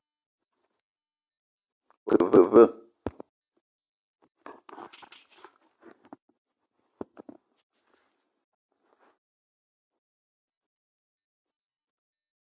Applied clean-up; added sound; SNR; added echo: none; none; none; none.